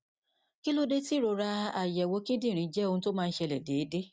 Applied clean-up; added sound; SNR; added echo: none; none; none; none.